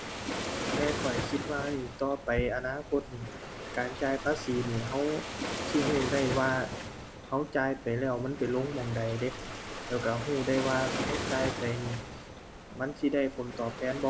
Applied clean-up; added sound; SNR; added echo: none; Waves, surf; 5 dB; none.